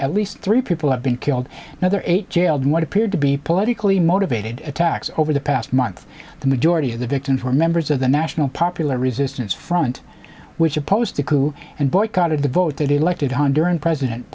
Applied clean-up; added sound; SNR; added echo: none; none; none; none.